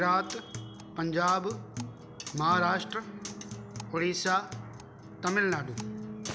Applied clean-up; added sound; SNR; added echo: none; Acoustic guitar; 10 dB; none.